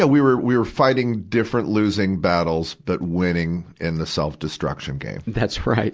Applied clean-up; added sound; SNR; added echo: none; none; none; none.